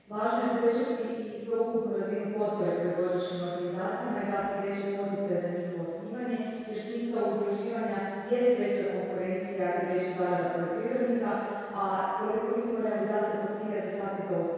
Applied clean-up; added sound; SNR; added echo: none; none; none; reverberation time 2.0 s.